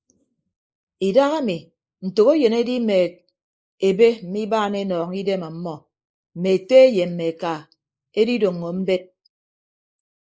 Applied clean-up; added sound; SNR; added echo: neural mask model Resemble Enhance denoiser.